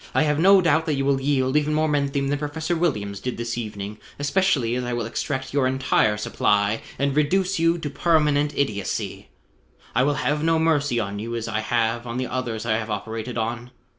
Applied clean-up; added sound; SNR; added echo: none; none; none; none.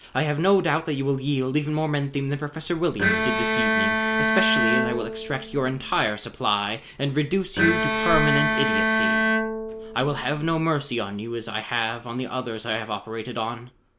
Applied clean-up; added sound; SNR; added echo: none; Bowed string instrument; -2 dB; none.